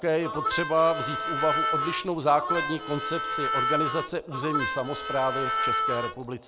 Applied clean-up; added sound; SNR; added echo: none; Harmonica; 1 dB; none.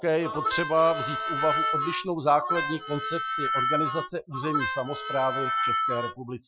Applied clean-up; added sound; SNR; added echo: classical method Wiener filter.